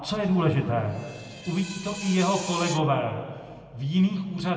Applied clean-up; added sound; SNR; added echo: none; Screech; 14 dB; reverberation time 1.8 s.